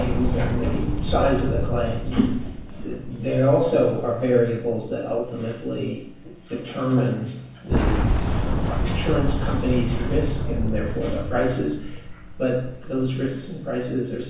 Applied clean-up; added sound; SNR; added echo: none; Boom; 2 dB; reverberation time 0.7 s.